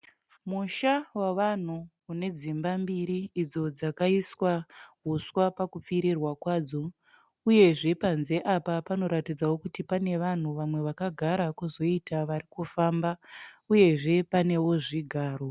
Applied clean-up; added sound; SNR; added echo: none; none; none; none.